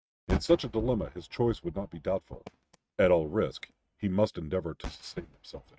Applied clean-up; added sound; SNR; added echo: neural mask model RNNoise.